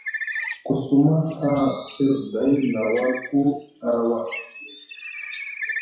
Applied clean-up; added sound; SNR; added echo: classical method WPE with log-MMSE.